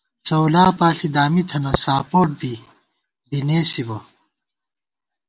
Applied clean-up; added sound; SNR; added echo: none; Tap; 14 dB; none.